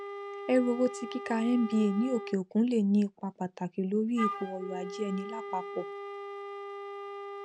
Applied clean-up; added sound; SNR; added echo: none; Wind instrument, woodwind instrument; 10 dB; none.